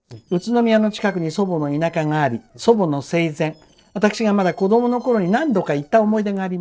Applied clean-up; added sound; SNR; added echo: neural separator model SepFormer DNS4.